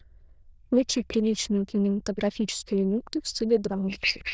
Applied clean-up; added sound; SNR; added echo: neural diffusion model UNIVERSE++.